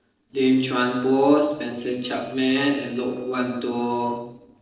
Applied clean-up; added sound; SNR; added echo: neural separator model SepFormer DNS4.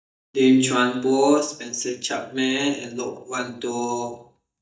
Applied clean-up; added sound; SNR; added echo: neural mask model DeepFilterNet 3.